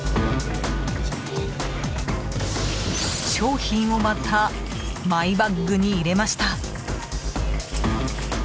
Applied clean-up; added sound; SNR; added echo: none; Boom; 17 dB; none.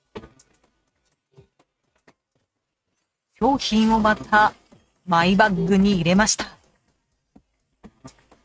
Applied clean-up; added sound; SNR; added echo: neural mask model RNNoise.